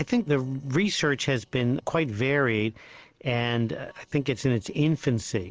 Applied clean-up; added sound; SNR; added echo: neural separator model SepFormer DNS4.